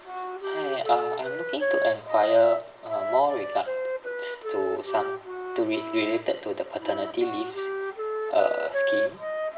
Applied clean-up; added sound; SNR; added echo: none; Wind instrument, woodwind instrument; 3 dB; reverberation time 1.5 s.